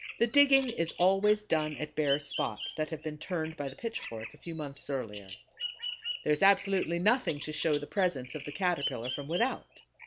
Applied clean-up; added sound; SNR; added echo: none; Bird vocalization, bird call, bird song + Cutlery, silverware; 11 dB; none.